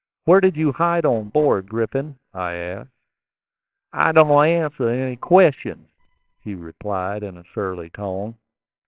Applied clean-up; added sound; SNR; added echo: neural separator model SepFormer WHAMR!.